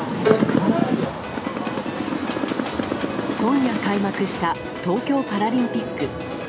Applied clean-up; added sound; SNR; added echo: none; Bowed string instrument; 3 dB; none.